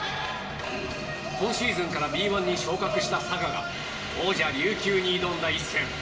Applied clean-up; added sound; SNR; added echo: none; Guitar; 13 dB; reverberation time 0.7 s.